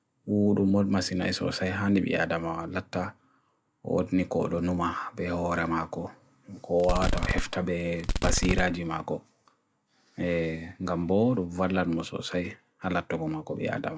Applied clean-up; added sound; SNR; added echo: none; Fireworks; 0 dB; none.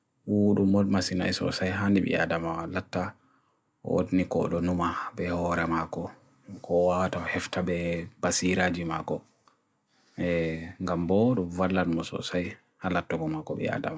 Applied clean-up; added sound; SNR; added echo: none; none; none; none.